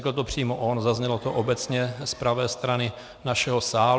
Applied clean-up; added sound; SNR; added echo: none; none; none; none.